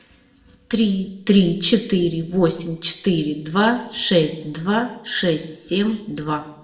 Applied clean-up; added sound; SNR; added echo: none; none; none; reverberation time 0.9 s.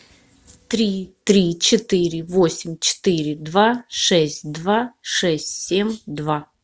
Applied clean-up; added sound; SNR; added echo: none; none; none; none.